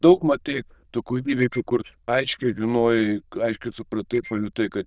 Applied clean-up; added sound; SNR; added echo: neural diffusion model UNIVERSE++.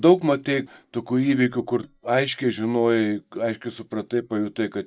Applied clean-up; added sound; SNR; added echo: neural mask model DeepFilterNet 3.